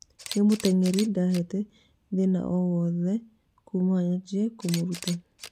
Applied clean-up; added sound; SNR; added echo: none; Camera; 17 dB; none.